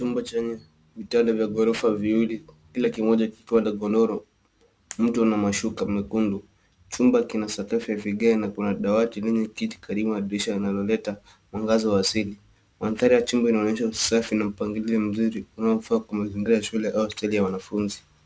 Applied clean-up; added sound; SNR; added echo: none; none; none; none.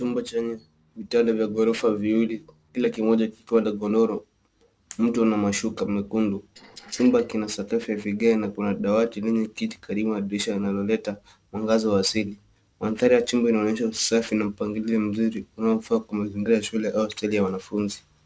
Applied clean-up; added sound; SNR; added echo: neural separator model SepFormer DNS4.